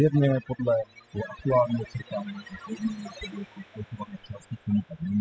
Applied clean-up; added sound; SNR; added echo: classical method spectral subtraction.